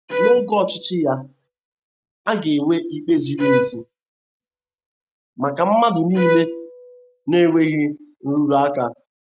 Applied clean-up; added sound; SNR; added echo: neural mask model RNNoise.